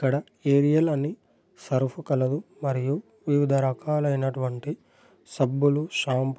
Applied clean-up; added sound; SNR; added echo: none; none; none; none.